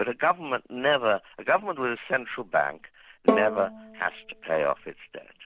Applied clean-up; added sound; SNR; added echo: none; Bowed string instrument; 2 dB; none.